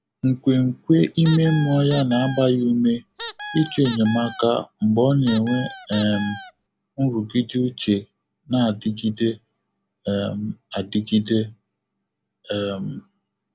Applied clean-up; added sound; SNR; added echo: none; Squeak; 4 dB; none.